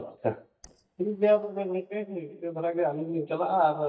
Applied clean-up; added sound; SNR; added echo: neural mask model DeepFilterNet 3.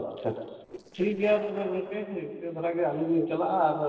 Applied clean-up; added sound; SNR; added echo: neural separator model SepFormer DNS4.